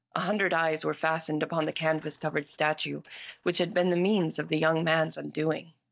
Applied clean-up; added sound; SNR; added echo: neural mask model DeepFilterNet 3.